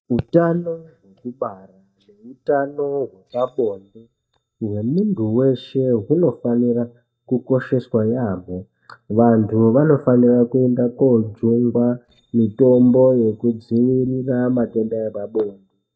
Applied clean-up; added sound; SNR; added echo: neural mask model DeepFilterNet 3.